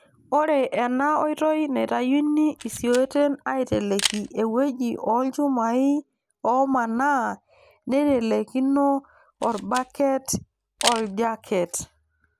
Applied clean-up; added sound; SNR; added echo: none; Camera; 12 dB; none.